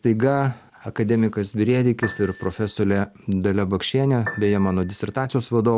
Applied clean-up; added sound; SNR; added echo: none; Piano; 15 dB; none.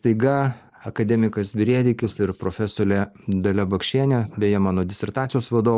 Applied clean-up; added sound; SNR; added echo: neural mask model Resemble Enhance denoiser.